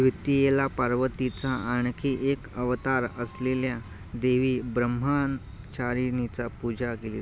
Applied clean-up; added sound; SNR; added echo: none; none; none; none.